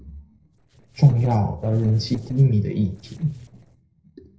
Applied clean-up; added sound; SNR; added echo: neural separator model SepFormer DNS4.